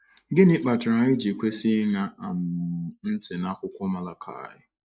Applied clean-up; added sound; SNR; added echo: neural mask model Resemble Enhance denoiser.